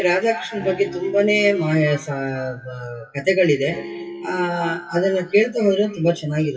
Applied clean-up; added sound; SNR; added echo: classical method WPE with log-MMSE.